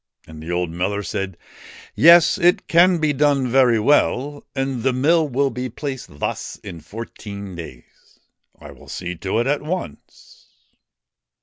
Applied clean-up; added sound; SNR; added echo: none; none; none; none.